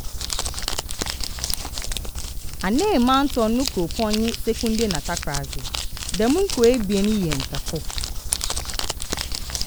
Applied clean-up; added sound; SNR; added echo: none; Crumpling, crinkling; 3 dB; none.